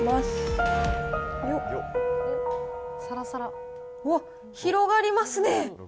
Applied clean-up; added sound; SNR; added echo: none; Piano; 3 dB; none.